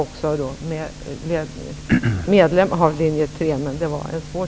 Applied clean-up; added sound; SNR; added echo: none; Cough; -2 dB; none.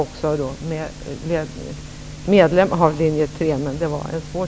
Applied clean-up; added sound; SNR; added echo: none; none; none; none.